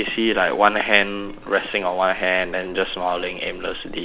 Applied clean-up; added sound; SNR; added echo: none; Chink, clink; 18 dB; none.